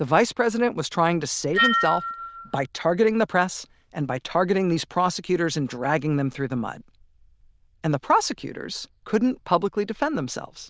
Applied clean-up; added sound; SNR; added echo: neural diffusion model UNIVERSE++.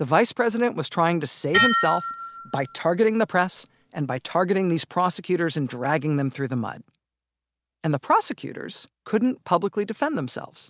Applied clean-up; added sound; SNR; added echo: none; Dishes, pots, and pans; 3 dB; none.